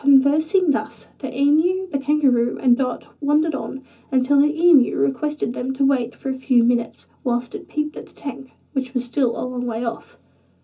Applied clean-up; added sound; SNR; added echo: none; none; none; reverberation time 0.3 s.